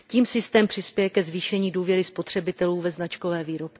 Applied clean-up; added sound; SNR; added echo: none; none; none; none.